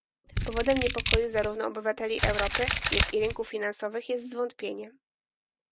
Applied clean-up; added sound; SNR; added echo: none; Camera + Scissors; -2 dB; none.